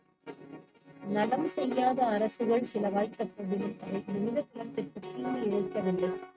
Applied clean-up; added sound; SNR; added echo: neural mask model RNNoise.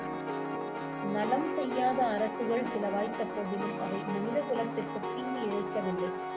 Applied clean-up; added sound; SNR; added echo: none; Piano; 2 dB; none.